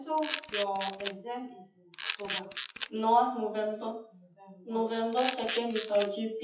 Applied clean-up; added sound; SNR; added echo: classical method WPE with log-MMSE.